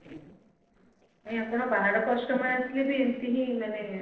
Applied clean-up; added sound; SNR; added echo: neural separator model SepFormer DNS4.